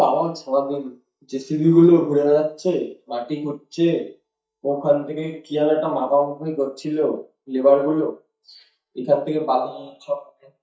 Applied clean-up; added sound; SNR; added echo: neural mask model DeepFilterNet 3.